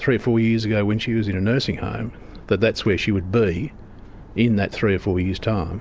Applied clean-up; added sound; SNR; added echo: none; none; none; none.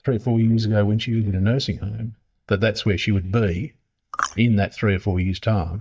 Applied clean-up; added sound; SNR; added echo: neural mask model DeepFilterNet 3.